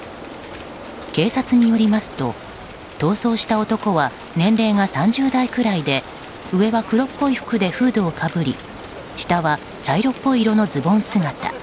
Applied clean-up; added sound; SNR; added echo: none; Rain; 18 dB; none.